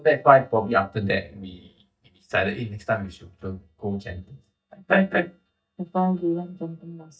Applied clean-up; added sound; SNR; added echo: neural mask model DeepFilterNet 3.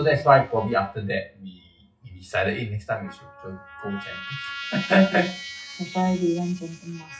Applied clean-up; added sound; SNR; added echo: classical method WPE with log-MMSE.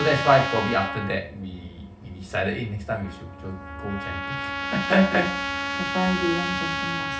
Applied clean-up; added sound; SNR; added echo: none; Trumpet; 5 dB; reverberation time 0.4 s.